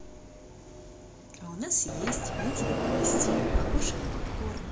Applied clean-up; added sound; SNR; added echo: none; Sliding door; -4 dB; none.